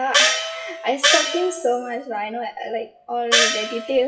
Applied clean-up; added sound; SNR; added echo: classical method WPE with log-MMSE.